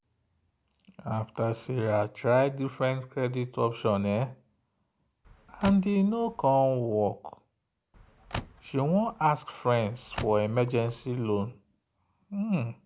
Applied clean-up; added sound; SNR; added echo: none; Car; 13 dB; none.